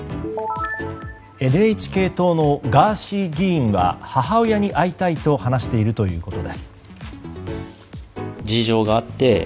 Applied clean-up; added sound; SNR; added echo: none; none; none; none.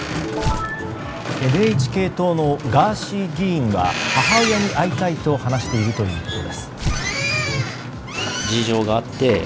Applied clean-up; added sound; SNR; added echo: none; Boat, Water vehicle + Tearing; 4 dB; none.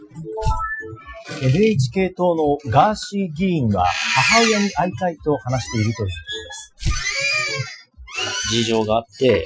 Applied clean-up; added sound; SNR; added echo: classical method Wiener filter.